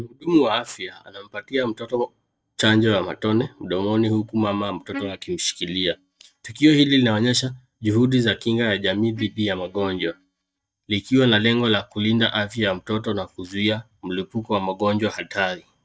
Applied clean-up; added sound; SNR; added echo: neural mask model DeepFilterNet 3.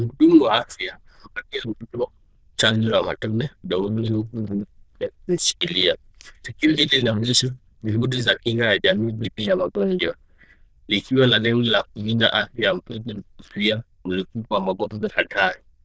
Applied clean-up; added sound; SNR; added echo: neural diffusion model UNIVERSE++.